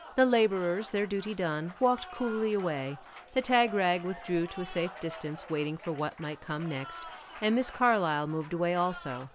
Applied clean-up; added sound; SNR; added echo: none; Applause; 17 dB; none.